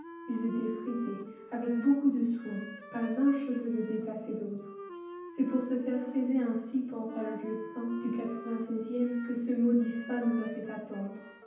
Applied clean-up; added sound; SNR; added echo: none; Wind instrument, woodwind instrument; 15 dB; reverberation time 0.9 s.